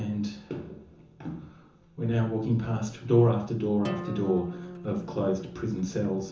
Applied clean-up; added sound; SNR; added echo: none; Acoustic guitar; 12 dB; reverberation time 0.7 s.